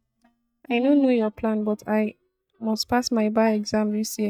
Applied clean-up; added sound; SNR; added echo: neural mask model DeepFilterNet 3.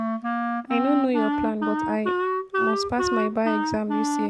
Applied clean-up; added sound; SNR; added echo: none; Wind instrument, woodwind instrument; -1 dB; none.